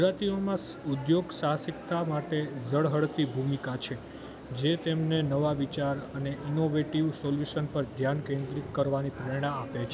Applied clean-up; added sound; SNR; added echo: none; none; none; none.